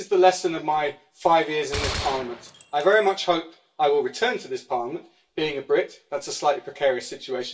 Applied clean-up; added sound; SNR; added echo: none; Gunshot, gunfire; 10 dB; reverberation time 0.2 s.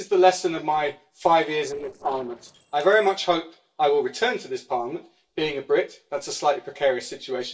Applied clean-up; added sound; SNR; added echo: neural separator model SepFormer DNS4.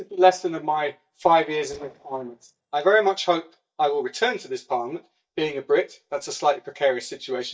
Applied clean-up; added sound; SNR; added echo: neural mask model DeepFilterNet 3.